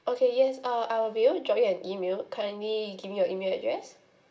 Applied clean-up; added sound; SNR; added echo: none; none; none; reverberation time 0.5 s.